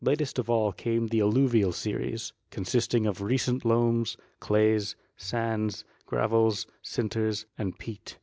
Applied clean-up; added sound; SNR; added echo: none; none; none; none.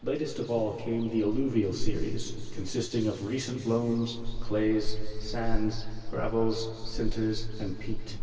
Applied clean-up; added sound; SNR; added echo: none; Ocean; 0 dB; reverberation time 2.6 s.